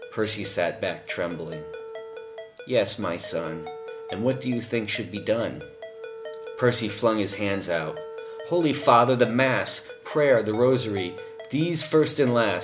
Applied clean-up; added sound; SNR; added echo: none; Ringtone + Wind instrument, woodwind instrument; 14 dB; none.